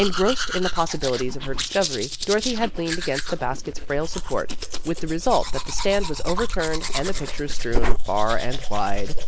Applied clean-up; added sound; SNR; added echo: none; Domestic sounds, home sounds; -5 dB; none.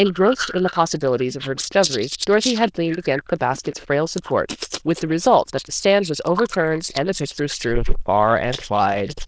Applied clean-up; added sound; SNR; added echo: neural diffusion model UNIVERSE++.